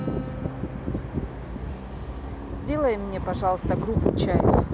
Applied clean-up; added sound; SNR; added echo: none; Acoustic guitar; 15 dB; none.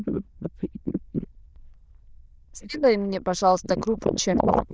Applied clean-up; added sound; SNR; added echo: neural diffusion model UNIVERSE++.